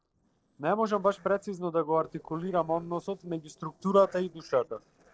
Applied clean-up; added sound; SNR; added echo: neural separator model SepFormer DNS4.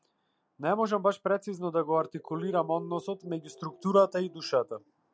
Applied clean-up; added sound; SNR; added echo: none; none; none; none.